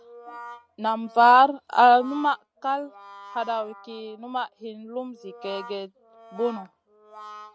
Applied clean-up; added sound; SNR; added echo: none; Brass instrument; 20 dB; none.